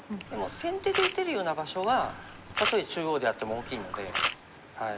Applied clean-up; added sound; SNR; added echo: none; Camera; 4 dB; none.